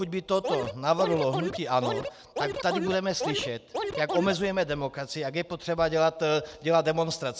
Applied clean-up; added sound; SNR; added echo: none; Scratching (performance technique); 4 dB; none.